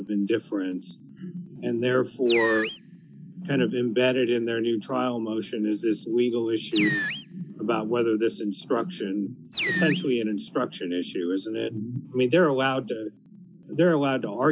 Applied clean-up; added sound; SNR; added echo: none; Animal; 7 dB; none.